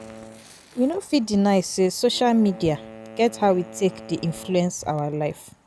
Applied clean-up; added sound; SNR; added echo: none; Wind instrument, woodwind instrument + Fire; 20 dB; none.